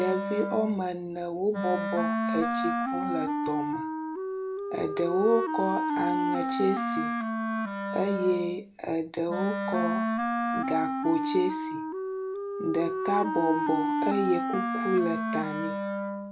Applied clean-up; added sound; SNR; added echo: none; Wind instrument, woodwind instrument; 0 dB; reverberation time 0.2 s.